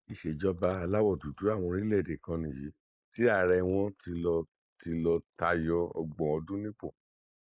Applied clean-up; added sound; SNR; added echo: neural mask model Resemble Enhance denoiser.